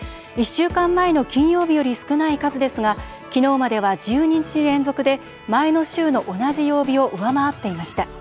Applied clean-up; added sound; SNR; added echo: none; none; none; none.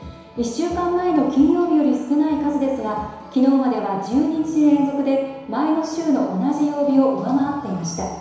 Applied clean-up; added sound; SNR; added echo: none; none; none; reverberation time 1.0 s.